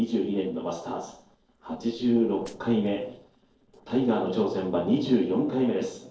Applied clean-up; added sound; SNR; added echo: neural separator model SepFormer DNS4.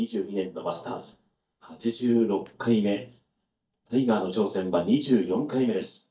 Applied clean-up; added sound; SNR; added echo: neural mask model DeepFilterNet 3.